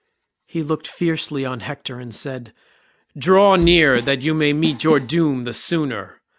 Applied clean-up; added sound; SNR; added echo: none; Drum / Drum kit; 12 dB; none.